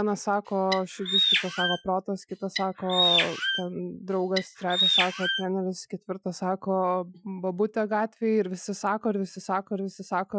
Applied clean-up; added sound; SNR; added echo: classical method Wiener filter.